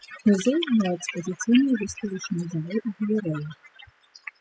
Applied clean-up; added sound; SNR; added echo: classical method spectral subtraction.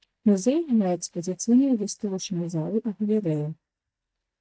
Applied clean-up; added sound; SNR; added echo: neural mask model DeepFilterNet 3.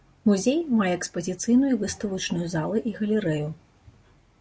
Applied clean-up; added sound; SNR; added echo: none; none; none; none.